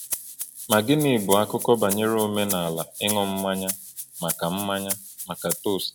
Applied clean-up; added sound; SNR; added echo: none; Rattle (instrument); 9 dB; none.